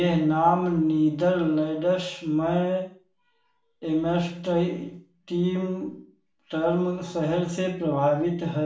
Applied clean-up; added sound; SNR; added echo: none; none; none; reverberation time 0.4 s.